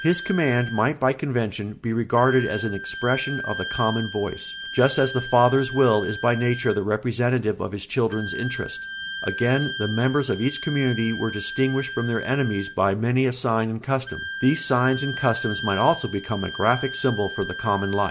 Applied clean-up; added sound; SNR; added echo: none; Wind instrument, woodwind instrument; 11 dB; none.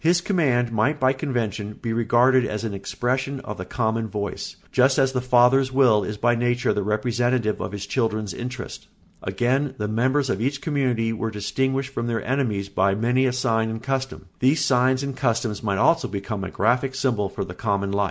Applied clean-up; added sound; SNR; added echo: none; none; none; none.